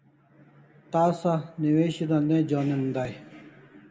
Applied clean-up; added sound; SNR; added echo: none; none; none; reverberation time 0.8 s.